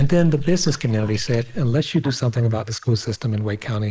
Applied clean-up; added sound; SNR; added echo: neural mask model Resemble Enhance denoiser.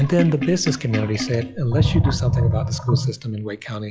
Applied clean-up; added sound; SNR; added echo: classical method log-MMSE.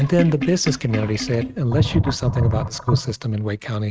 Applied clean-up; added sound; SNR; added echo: neural mask model RNNoise.